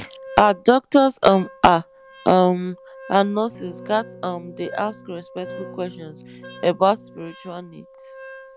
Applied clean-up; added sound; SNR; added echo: none; Electric guitar / Strum + Wind instrument, woodwind instrument; 19 dB; none.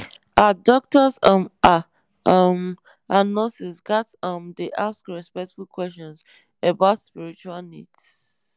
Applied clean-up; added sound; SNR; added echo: none; none; none; none.